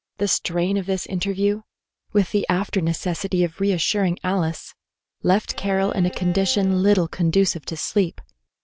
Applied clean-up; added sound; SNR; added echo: none; Bowed string instrument; 20 dB; none.